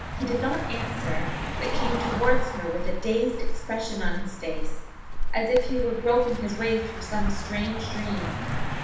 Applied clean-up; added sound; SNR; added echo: none; Car passing by; -1 dB; reverberation time 0.8 s.